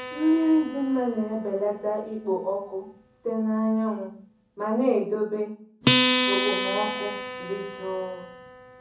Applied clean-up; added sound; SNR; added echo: none; Acoustic guitar; 2 dB; reverberation time 0.6 s.